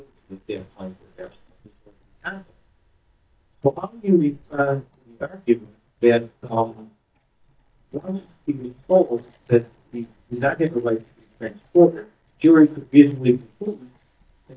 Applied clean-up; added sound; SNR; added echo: neural mask model DeepFilterNet 3.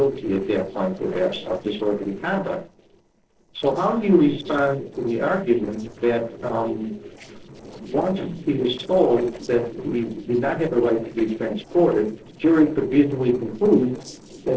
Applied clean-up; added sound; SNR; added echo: neural separator model SepFormer DNS4.